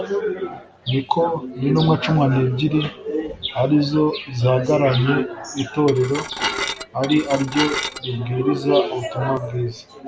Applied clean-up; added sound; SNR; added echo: none; Dishes, pots, and pans / Glass; 7 dB; none.